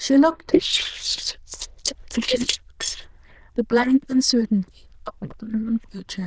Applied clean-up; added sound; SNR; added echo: neural diffusion model UNIVERSE++.